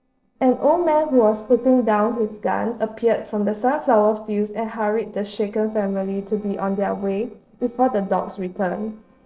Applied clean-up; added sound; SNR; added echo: neural separator model SepFormer DNS4.